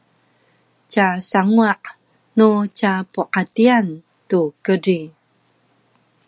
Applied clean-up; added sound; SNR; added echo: none; none; none; none.